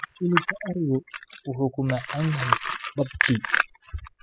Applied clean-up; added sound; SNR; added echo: classical method spectral subtraction.